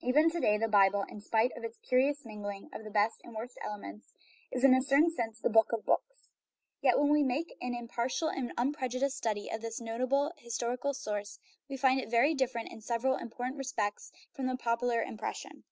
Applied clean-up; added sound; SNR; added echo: none; none; none; none.